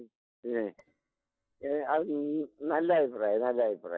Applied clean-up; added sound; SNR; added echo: neural mask model DeepFilterNet 3.